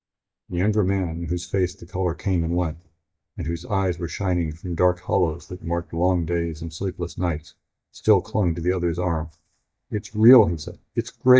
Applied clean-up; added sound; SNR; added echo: neural mask model DeepFilterNet 3.